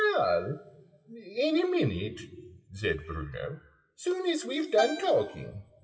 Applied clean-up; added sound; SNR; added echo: classical method WPE with log-MMSE.